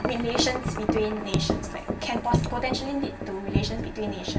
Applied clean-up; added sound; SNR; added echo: none; Wind chime; -1 dB; reverberation time 0.2 s.